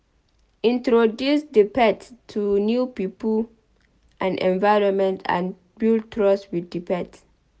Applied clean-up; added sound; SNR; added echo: none; none; none; none.